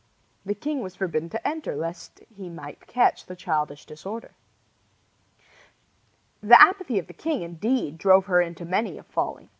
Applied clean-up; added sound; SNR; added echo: none; none; none; none.